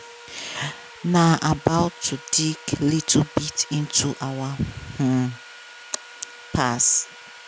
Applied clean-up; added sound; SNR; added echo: none; Sawing; 19 dB; none.